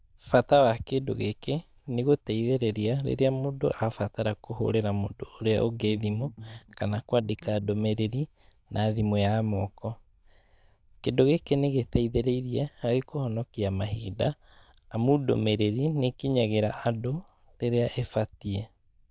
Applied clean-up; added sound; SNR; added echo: neural diffusion model UNIVERSE++.